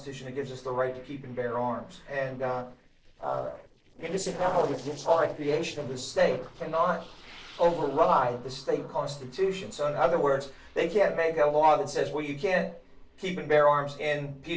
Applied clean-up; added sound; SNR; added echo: neural separator model SepFormer DNS4.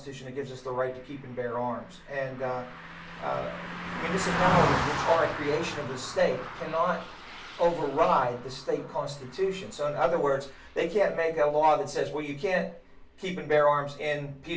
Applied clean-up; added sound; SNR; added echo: none; Car passing by; 8 dB; reverberation time 0.3 s.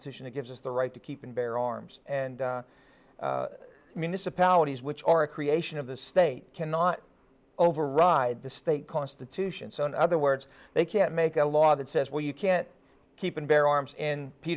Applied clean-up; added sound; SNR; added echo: none; none; none; none.